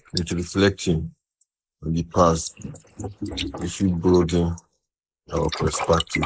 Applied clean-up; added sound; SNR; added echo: neural mask model Resemble Enhance denoiser.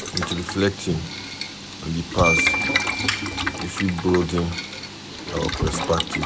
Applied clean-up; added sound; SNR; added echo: none; Marimba, xylophone + Boiling; 1 dB; none.